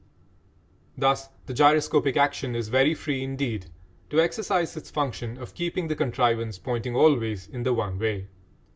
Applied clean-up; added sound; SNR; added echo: none; none; none; none.